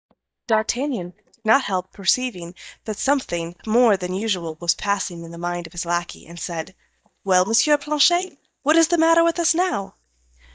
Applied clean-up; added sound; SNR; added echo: neural mask model DeepFilterNet 3.